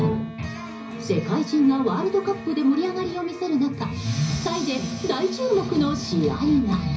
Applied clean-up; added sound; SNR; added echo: none; Wind instrument, woodwind instrument; 14 dB; reverberation time 0.5 s.